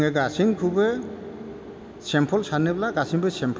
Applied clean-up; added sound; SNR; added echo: none; none; none; none.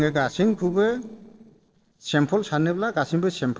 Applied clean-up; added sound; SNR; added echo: neural separator model SepFormer DNS4.